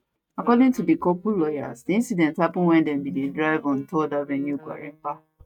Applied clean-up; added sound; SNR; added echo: neural mask model DeepFilterNet 3.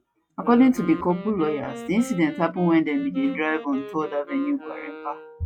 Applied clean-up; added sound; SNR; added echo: classical method log-MMSE.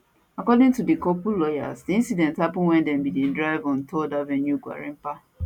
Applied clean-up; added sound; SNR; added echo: none; none; none; none.